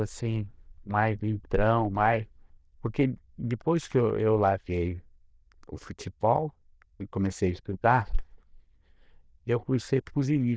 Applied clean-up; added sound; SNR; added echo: neural diffusion model UNIVERSE++.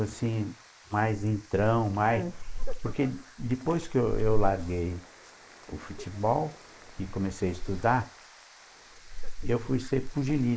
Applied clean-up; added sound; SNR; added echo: neural mask model Resemble Enhance denoiser.